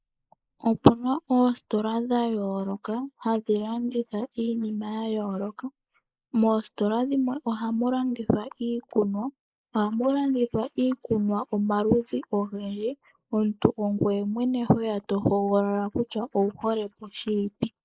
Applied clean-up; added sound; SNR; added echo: neural mask model Resemble Enhance denoiser.